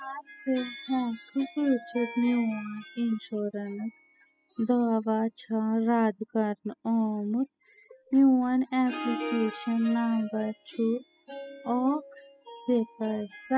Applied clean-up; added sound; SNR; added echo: classical method spectral subtraction.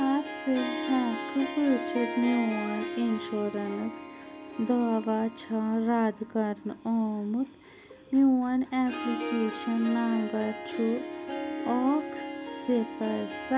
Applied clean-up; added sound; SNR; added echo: none; Harp; 8 dB; none.